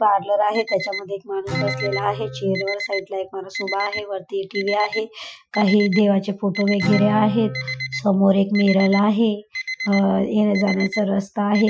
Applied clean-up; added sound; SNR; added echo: classical method Wiener filter.